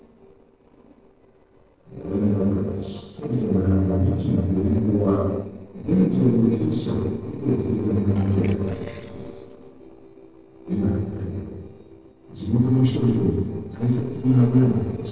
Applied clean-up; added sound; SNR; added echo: neural separator model SepFormer DNS4.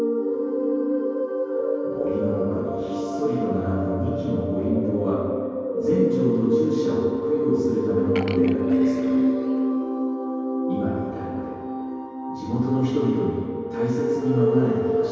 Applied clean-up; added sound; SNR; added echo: none; Burping, eructation; 19 dB; reverberation time 2.2 s.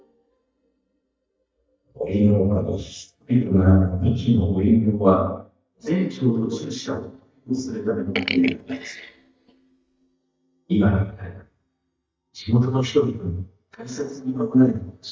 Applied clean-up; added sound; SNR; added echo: neural mask model DeepFilterNet 3.